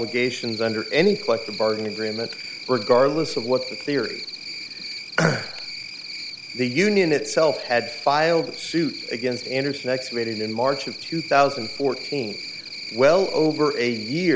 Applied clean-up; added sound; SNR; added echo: none; Cricket; 11 dB; none.